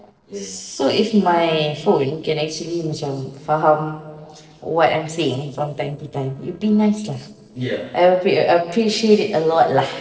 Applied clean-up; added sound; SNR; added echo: neural separator model SepFormer DNS4.